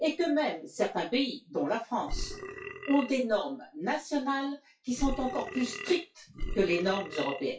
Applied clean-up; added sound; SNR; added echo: classical method WPE with log-MMSE.